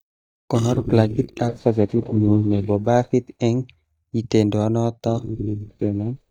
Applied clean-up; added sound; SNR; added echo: neural mask model DeepFilterNet 3.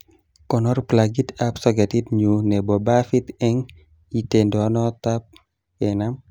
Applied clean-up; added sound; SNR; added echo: none; none; none; none.